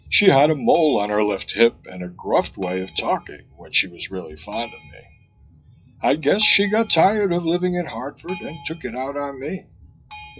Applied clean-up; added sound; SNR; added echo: classical method WPE with log-MMSE.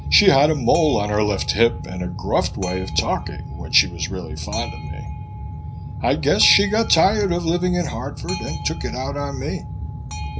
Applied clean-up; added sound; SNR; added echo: none; Boat, Water vehicle; 7 dB; reverberation time 0.5 s.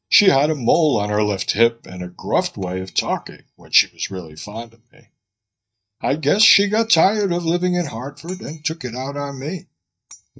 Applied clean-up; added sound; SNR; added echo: neural mask model DeepFilterNet 3.